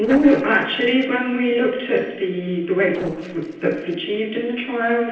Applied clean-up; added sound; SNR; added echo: neural separator model SepFormer DNS4.